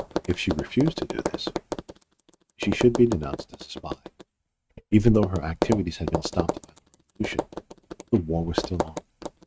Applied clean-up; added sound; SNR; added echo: neural mask model RNNoise.